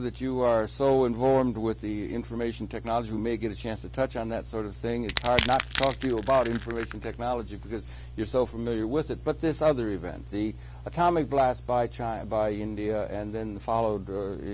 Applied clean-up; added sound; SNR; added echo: none; Crushing; 8 dB; none.